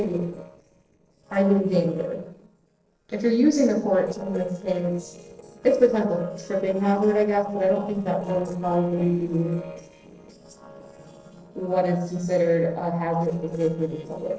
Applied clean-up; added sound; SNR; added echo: neural separator model SepFormer DNS4.